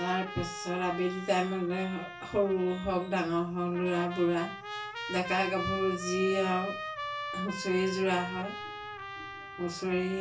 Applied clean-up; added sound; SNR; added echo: none; Trumpet; 9 dB; reverberation time 0.3 s.